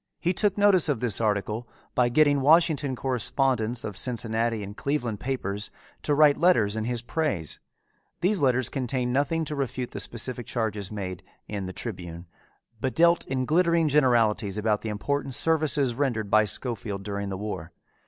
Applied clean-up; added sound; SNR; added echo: none; none; none; none.